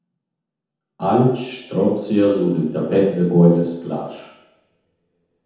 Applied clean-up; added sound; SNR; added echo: none; none; none; reverberation time 0.9 s.